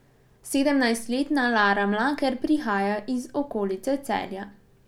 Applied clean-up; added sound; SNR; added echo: none; none; none; none.